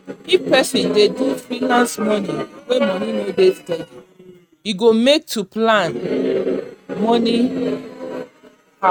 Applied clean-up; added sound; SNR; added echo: neural mask model RNNoise.